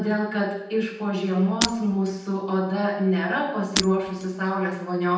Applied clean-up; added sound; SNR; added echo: none; Shatter; 7 dB; reverberation time 0.9 s.